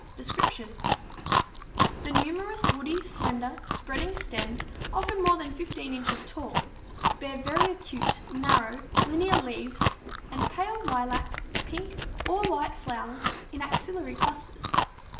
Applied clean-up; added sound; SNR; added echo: none; Chewing, mastication; -3 dB; reverberation time 0.6 s.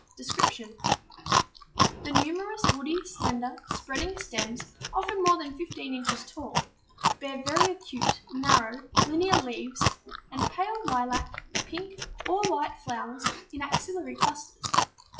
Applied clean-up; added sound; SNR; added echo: classical method WPE with log-MMSE.